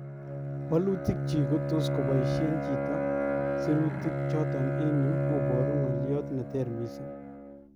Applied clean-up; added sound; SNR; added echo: none; Bowed string instrument; -1 dB; none.